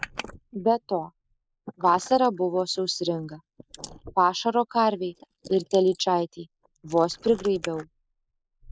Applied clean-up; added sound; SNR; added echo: neural mask model Resemble Enhance denoiser.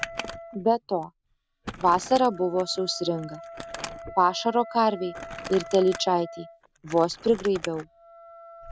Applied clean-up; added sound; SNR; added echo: none; Wind instrument, woodwind instrument + Crumpling, crinkling; 13 dB; none.